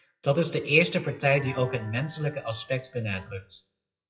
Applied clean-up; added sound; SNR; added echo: classical method WPE with log-MMSE.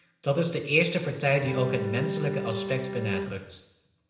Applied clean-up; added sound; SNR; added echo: none; Bowed string instrument; 5 dB; reverberation time 0.7 s.